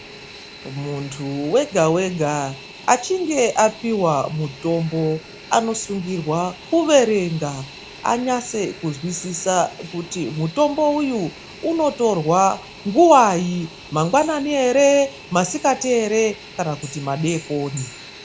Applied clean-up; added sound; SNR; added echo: none; Fixed-wing aircraft, airplane; 19 dB; none.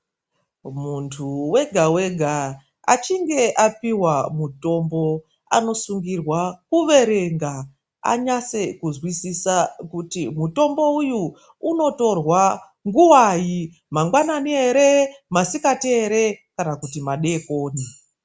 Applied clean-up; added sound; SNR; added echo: none; none; none; none.